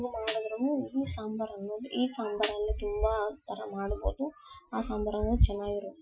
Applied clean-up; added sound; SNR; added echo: classical method Wiener filter.